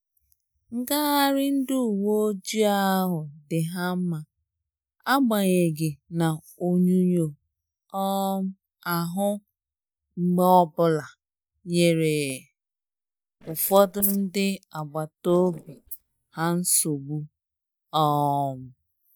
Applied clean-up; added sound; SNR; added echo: neural mask model DeepFilterNet 3.